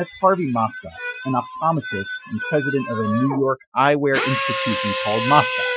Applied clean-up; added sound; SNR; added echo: classical method Wiener filter.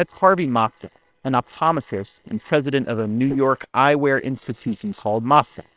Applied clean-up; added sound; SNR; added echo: neural separator model SepFormer WHAM!.